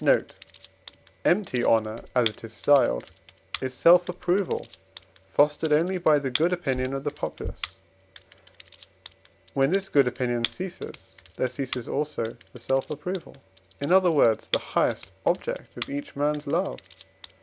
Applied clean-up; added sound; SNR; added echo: none; Computer keyboard; 9 dB; none.